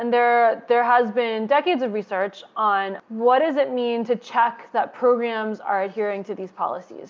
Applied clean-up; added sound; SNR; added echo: none; none; none; none.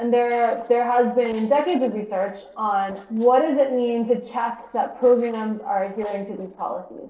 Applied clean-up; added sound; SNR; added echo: neural separator model SepFormer DNS4.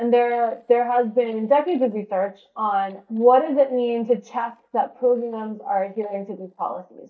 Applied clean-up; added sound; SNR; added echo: neural mask model DeepFilterNet 3.